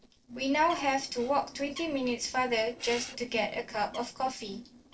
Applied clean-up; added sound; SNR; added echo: neural separator model SepFormer DNS4.